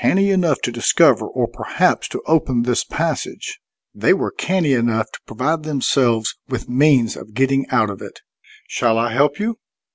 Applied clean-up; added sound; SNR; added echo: none; none; none; none.